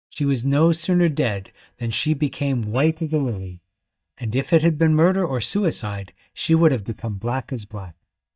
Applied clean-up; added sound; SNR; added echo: neural mask model DeepFilterNet 3.